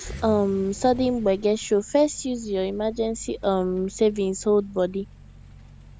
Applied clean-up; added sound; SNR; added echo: none; Accelerating, revving, vroom; 18 dB; none.